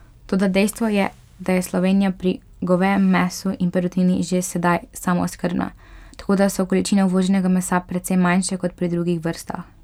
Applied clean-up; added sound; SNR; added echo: none; none; none; none.